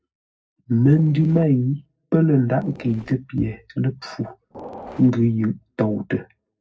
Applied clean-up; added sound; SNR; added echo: neural separator model SepFormer DNS4.